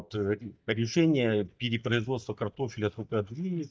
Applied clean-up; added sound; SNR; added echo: neural mask model DeepFilterNet 3.